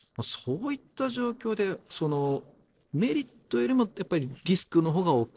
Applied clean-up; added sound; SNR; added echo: neural separator model SepFormer DNS4.